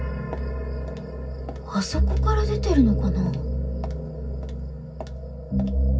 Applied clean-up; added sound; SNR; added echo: none; none; none; reverberation time 0.4 s.